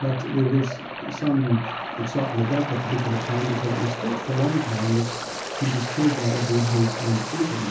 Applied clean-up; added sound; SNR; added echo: none; Waves, surf; 7 dB; reverberation time 0.7 s.